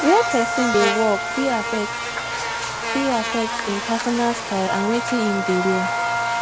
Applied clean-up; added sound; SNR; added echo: none; Buzz + Wind instrument, woodwind instrument; 2 dB; none.